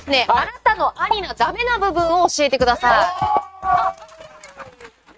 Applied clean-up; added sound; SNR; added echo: neural mask model RNNoise.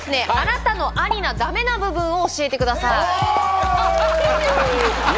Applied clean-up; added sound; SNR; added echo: none; Explosion; 16 dB; none.